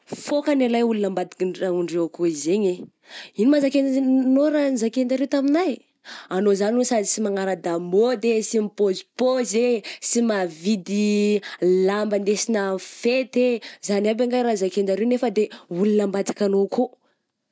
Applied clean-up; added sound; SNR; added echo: none; none; none; none.